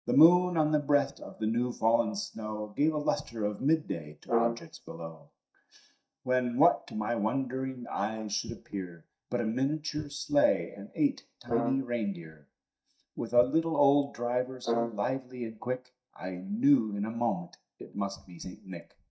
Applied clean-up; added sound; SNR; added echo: neural mask model DeepFilterNet 3.